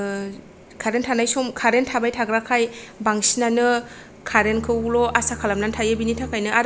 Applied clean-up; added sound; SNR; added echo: none; Bowed string instrument; 14 dB; none.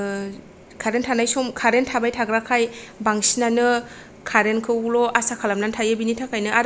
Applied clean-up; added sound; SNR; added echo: none; none; none; none.